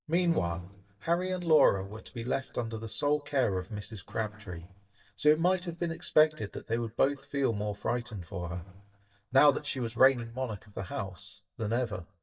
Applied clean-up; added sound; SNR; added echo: neural mask model DeepFilterNet 3.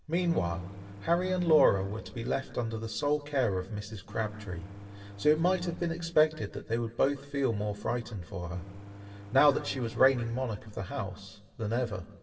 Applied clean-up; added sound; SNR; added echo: none; Engine; 17 dB; reverberation time 1.1 s.